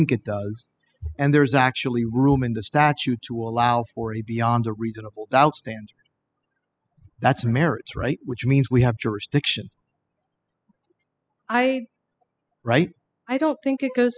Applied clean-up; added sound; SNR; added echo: classical method spectral subtraction.